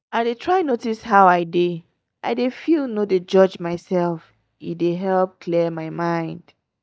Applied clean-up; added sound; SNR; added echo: neural mask model DeepFilterNet 3.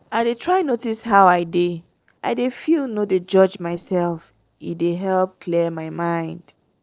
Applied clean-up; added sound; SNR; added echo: neural separator model SepFormer DNS4.